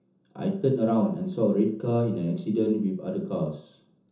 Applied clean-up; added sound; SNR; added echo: none; none; none; reverberation time 0.6 s.